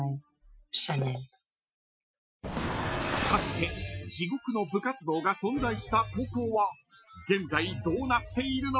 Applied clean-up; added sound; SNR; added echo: classical method Wiener filter.